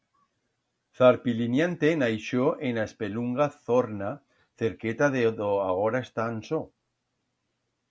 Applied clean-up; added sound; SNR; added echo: none; none; none; none.